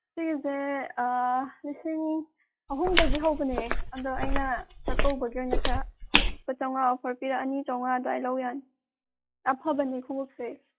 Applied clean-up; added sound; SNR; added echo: classical method log-MMSE.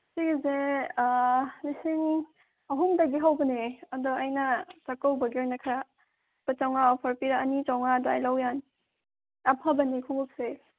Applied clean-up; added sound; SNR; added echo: none; none; none; none.